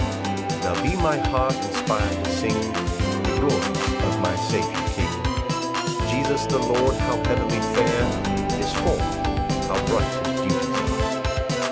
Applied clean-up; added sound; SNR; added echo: none; Organ; -4 dB; none.